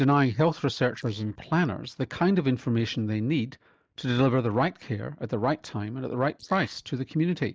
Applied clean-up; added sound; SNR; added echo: neural mask model Resemble Enhance denoiser.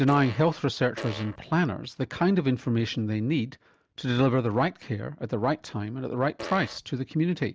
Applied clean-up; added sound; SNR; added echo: none; Fart; 13 dB; none.